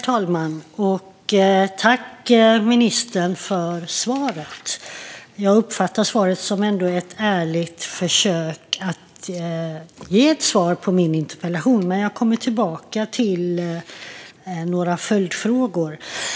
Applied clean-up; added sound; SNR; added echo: none; none; none; none.